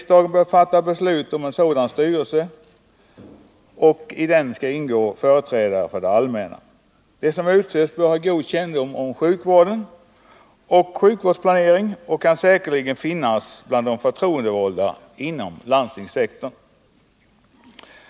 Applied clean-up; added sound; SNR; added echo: none; none; none; none.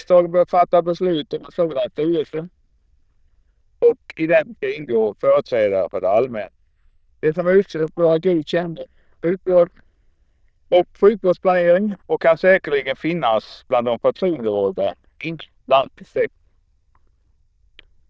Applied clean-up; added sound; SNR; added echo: neural diffusion model UNIVERSE++.